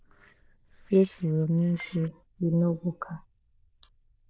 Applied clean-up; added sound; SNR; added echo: neural diffusion model UNIVERSE++.